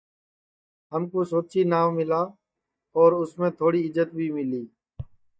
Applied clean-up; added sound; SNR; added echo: neural mask model DeepFilterNet 3.